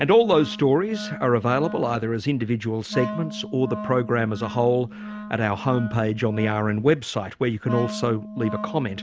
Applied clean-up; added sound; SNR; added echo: none; Wind instrument, woodwind instrument; 12 dB; none.